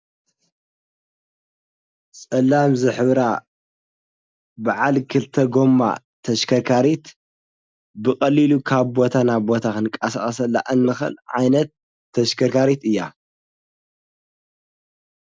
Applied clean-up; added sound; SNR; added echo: none; none; none; none.